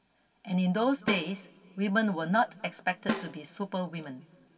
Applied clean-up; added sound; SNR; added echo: none; Snare drum; 7 dB; reverberation time 2.0 s.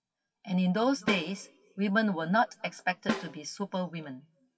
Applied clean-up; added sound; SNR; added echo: classical method WPE with log-MMSE.